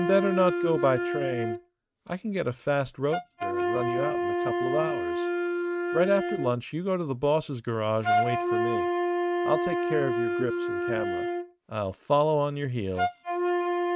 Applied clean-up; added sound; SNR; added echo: neural mask model RNNoise.